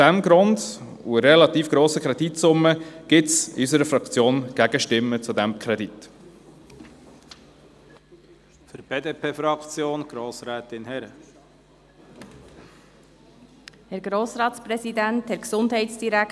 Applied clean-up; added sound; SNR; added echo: none; none; none; none.